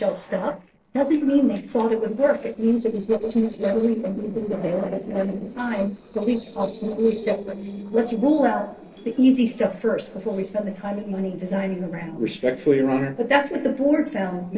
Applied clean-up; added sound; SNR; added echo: neural separator model SepFormer DNS4.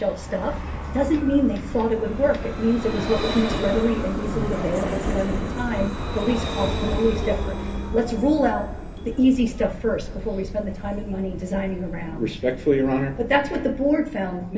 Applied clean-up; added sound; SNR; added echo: none; Vehicle; 6 dB; reverberation time 0.3 s.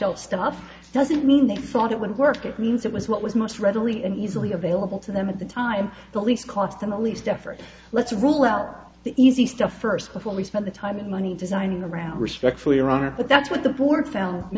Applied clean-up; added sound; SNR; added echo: none; none; none; none.